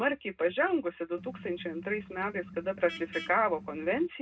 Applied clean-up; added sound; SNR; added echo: none; Vehicle horn, car horn, honking; 15 dB; reverberation time 0.2 s.